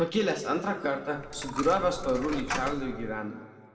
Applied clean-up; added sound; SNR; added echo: none; Coin (dropping); 8 dB; reverberation time 1.5 s.